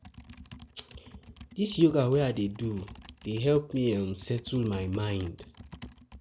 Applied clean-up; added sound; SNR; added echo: none; Computer keyboard; 18 dB; none.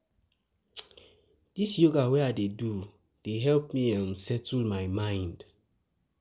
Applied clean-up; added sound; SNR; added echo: none; none; none; none.